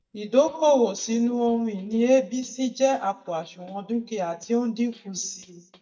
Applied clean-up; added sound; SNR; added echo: neural mask model DeepFilterNet 3.